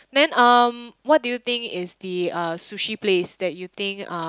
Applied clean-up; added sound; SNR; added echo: none; none; none; none.